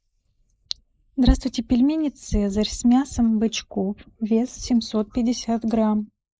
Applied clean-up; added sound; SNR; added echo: neural mask model Resemble Enhance denoiser.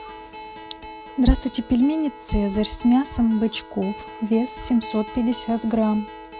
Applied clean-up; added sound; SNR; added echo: none; Acoustic guitar; 15 dB; none.